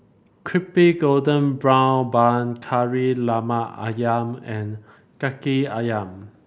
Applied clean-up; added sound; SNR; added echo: none; none; none; none.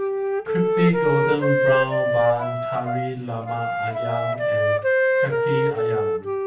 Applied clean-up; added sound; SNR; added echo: none; Wind instrument, woodwind instrument; -4 dB; reverberation time 0.4 s.